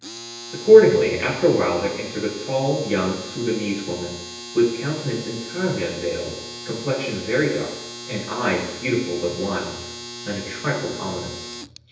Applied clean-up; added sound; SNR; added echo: none; Domestic sounds, home sounds; 13 dB; reverberation time 0.9 s.